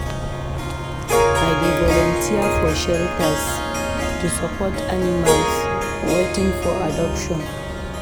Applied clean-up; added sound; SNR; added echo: none; Harp + Bus; -3 dB; none.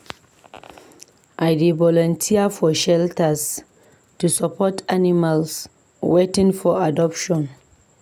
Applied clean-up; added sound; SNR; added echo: none; none; none; none.